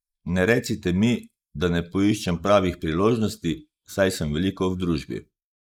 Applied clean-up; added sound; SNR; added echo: neural mask model Resemble Enhance denoiser.